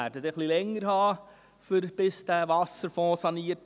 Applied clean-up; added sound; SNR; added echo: none; none; none; none.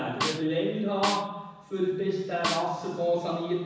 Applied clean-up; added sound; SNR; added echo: none; Snare drum; 5 dB; reverberation time 1.1 s.